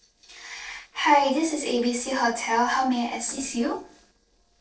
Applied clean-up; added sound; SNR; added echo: neural separator model SepFormer DNS4.